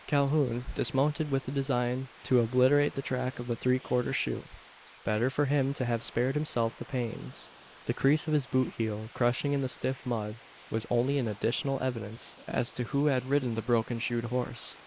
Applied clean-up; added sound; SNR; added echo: neural mask model Resemble Enhance denoiser.